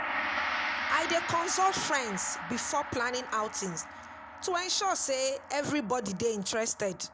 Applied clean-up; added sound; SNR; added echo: none; Gong; 6 dB; none.